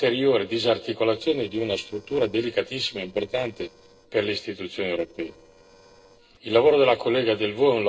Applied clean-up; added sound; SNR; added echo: neural separator model SepFormer DNS4.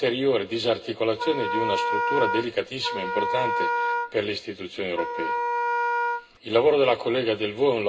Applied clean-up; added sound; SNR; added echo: none; Wind instrument, woodwind instrument; 1 dB; reverberation time 0.2 s.